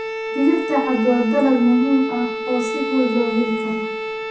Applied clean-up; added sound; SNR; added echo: none; Bowed string instrument; 6 dB; reverberation time 0.6 s.